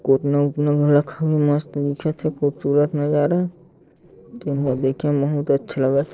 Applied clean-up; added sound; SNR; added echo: neural separator model SepFormer DNS4.